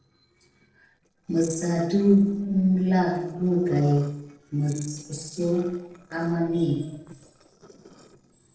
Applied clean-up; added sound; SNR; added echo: neural separator model SepFormer DNS4.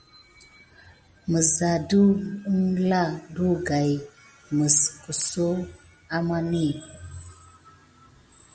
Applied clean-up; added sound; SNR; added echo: none; none; none; none.